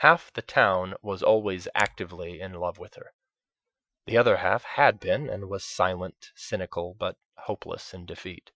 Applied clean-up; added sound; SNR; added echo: classical method Wiener filter.